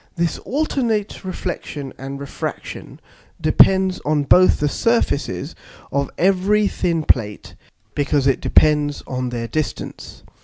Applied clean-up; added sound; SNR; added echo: none; none; none; none.